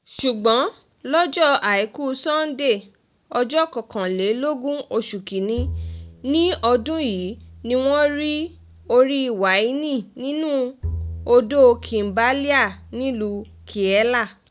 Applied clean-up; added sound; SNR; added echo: none; Bowed string instrument; 13 dB; none.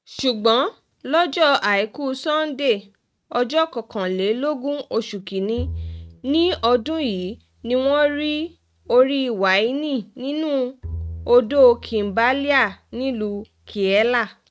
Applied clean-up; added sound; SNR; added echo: neural mask model RNNoise.